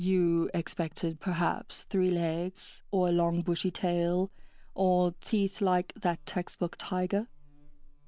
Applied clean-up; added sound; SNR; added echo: none; Buzz; 20 dB; none.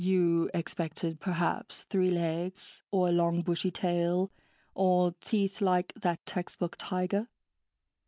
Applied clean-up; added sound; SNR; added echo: none; none; none; none.